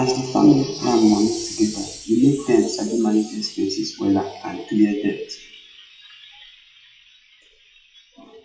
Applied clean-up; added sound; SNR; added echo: classical method WPE with log-MMSE.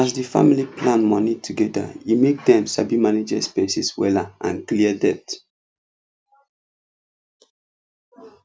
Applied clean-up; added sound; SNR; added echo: none; none; none; none.